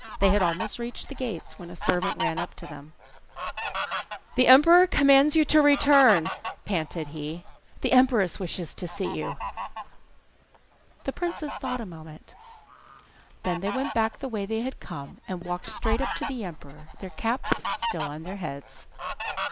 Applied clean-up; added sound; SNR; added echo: none; Fowl; 7 dB; none.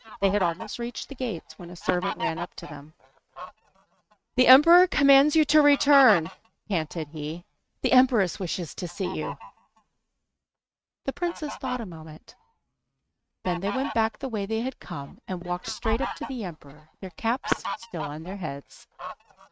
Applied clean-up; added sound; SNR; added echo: neural mask model RNNoise.